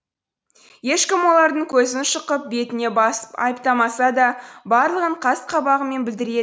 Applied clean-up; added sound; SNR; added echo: none; none; none; none.